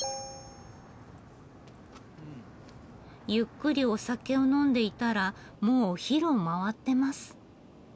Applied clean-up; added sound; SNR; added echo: none; none; none; none.